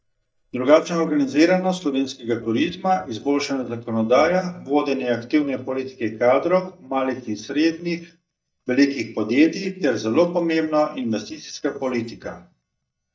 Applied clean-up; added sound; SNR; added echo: neural mask model DeepFilterNet 3.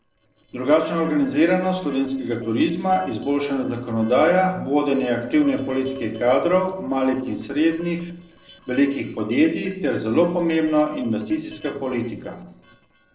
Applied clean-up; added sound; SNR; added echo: neural separator model SepFormer DNS4.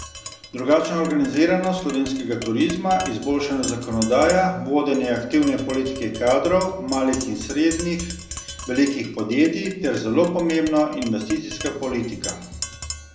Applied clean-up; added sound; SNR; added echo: none; Tap; 13 dB; reverberation time 0.7 s.